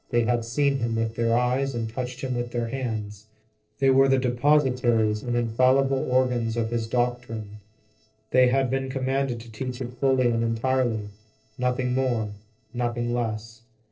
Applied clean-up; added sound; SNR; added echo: neural separator model SepFormer DNS4.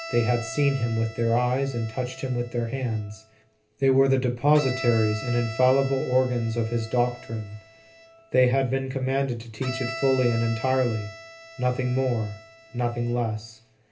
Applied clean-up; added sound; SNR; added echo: none; Bowed string instrument; 15 dB; reverberation time 0.3 s.